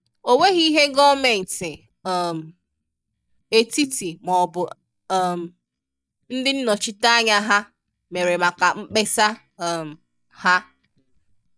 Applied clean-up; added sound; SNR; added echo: neural mask model DeepFilterNet 3.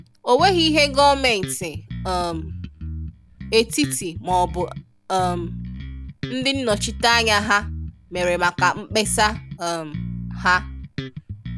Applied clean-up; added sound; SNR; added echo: none; Bass guitar; 10 dB; none.